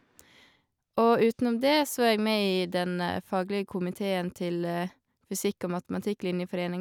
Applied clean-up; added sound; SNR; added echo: none; none; none; none.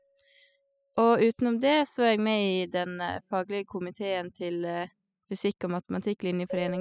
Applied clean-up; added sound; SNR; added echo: classical method spectral subtraction.